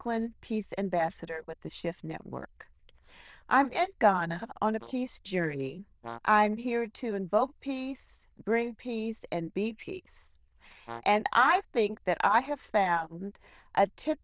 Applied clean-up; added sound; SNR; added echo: neural diffusion model UNIVERSE++.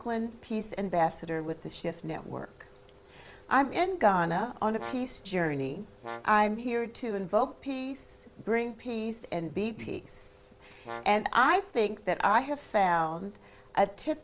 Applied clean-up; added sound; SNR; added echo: none; Brass instrument; 16 dB; none.